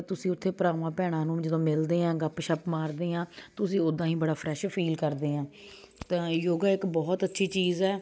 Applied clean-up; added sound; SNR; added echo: none; none; none; none.